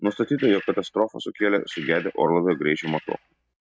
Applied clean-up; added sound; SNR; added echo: neural mask model RNNoise.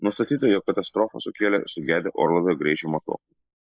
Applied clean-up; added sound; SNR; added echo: neural mask model Resemble Enhance denoiser.